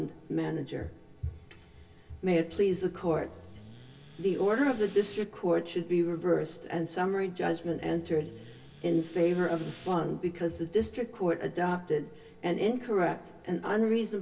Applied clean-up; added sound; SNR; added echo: none; Accelerating, revving, vroom / Car; 20 dB; reverberation time 0.1 s.